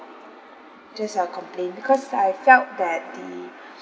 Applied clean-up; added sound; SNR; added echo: none; none; none; none.